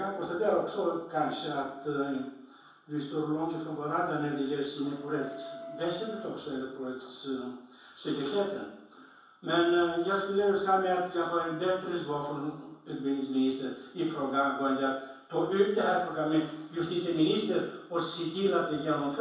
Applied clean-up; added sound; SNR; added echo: none; Wind instrument, woodwind instrument; 15 dB; reverberation time 0.7 s.